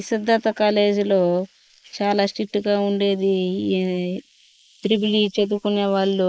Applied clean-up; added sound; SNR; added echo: neural mask model Resemble Enhance denoiser.